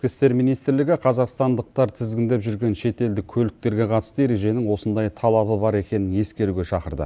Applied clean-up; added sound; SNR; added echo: none; none; none; none.